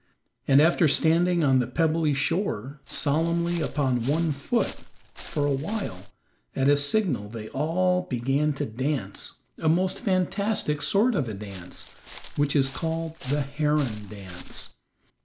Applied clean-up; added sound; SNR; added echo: none; Walk, footsteps; 14 dB; none.